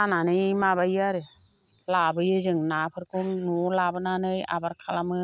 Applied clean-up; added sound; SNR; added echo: none; none; none; none.